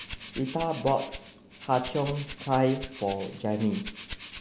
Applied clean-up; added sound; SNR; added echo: none; Rattle (instrument); 13 dB; none.